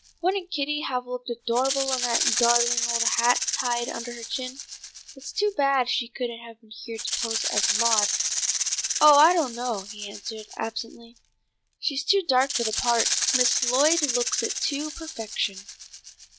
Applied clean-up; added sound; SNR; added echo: none; Rattle (instrument); 2 dB; none.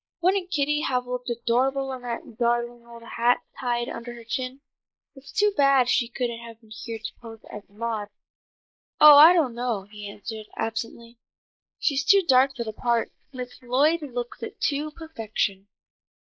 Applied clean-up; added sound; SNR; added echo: neural mask model Resemble Enhance denoiser.